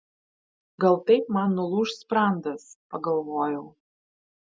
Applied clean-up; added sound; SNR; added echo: none; none; none; none.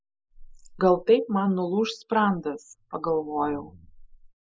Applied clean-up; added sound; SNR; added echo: neural mask model Resemble Enhance denoiser.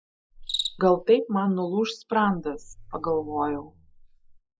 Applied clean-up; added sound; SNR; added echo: classical method log-MMSE.